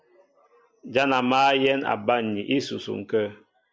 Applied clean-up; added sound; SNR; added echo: none; none; none; none.